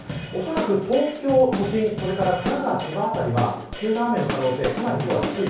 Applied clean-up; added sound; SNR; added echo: none; Drum / Drum kit; 7 dB; reverberation time 0.6 s.